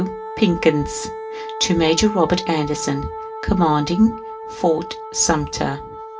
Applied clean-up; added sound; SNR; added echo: none; Wind instrument, woodwind instrument; 10 dB; reverberation time 0.2 s.